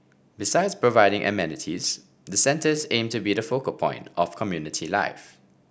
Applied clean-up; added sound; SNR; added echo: none; none; none; none.